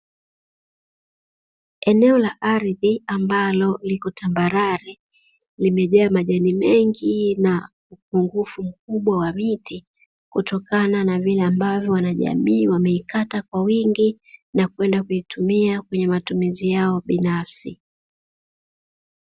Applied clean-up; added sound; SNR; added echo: none; none; none; none.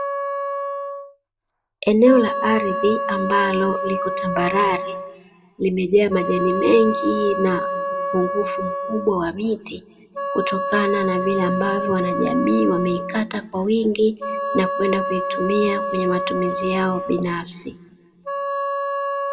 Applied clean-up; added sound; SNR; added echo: none; Wind instrument, woodwind instrument; 4 dB; reverberation time 1.3 s.